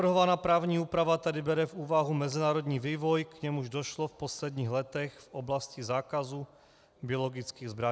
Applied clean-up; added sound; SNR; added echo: none; none; none; none.